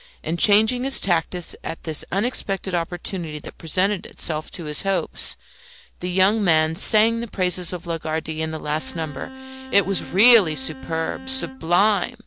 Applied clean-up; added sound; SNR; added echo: none; Bowed string instrument; 15 dB; none.